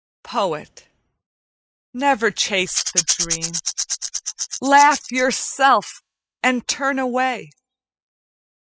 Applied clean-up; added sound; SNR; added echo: classical method spectral subtraction.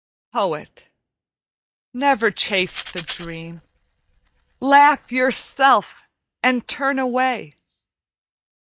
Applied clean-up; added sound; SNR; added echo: neural mask model DeepFilterNet 3.